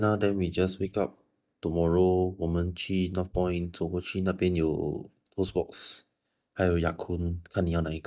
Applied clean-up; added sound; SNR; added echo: neural mask model DeepFilterNet 3.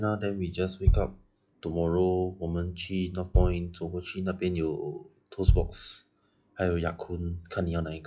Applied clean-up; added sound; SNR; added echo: classical method log-MMSE.